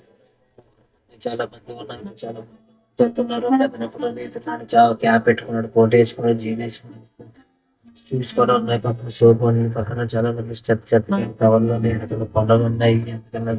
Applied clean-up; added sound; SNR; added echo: neural mask model DeepFilterNet 3.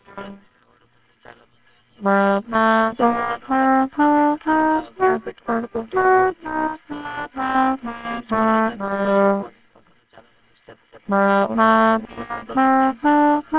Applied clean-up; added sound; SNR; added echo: neural separator model SepFormer WHAMR!.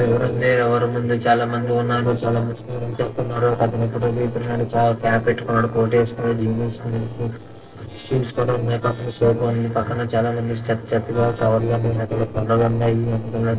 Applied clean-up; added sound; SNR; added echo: neural separator model SepFormer DNS4.